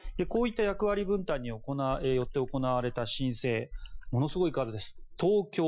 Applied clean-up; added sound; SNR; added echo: classical method Wiener filter.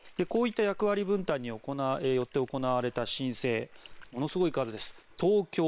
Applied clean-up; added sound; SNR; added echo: neural separator model SepFormer WHAM!.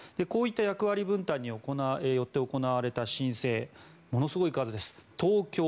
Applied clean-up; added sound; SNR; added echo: none; none; none; none.